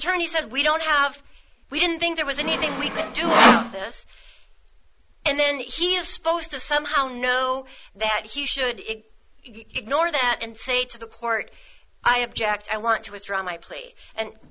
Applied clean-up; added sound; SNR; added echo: none; Sawing; -4 dB; none.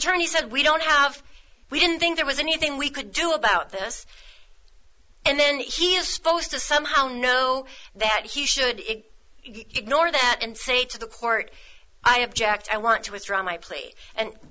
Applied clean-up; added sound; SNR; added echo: none; none; none; none.